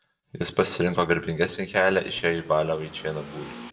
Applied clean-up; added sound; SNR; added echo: none; Accelerating, revving, vroom / Car; 18 dB; reverberation time 0.6 s.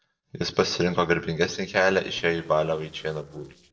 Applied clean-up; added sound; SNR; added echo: neural separator model SepFormer DNS4.